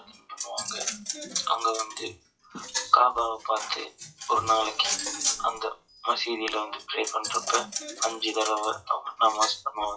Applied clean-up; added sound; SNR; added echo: classical method WPE with log-MMSE.